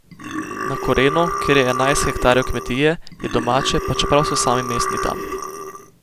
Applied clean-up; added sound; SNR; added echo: none; Burping, eructation; 5 dB; none.